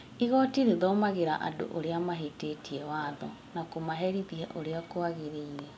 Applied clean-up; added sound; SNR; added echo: none; none; none; none.